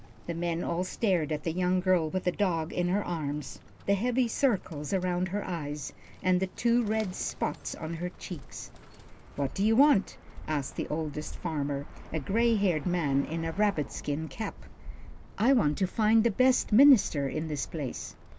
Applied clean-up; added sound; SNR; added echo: none; Bird; 15 dB; none.